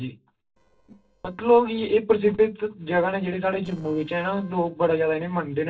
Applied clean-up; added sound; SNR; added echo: neural separator model SepFormer DNS4.